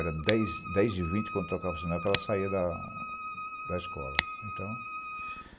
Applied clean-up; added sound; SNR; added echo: none; Wind instrument, woodwind instrument + Scissors; 3 dB; none.